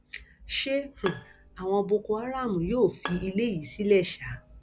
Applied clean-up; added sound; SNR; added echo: none; Bowed string instrument; 16 dB; none.